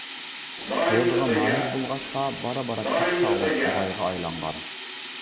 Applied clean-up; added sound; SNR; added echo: none; Sink (filling or washing) + Subway, metro, underground; -4 dB; none.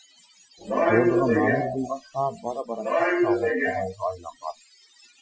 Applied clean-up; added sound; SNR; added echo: classical method Wiener filter.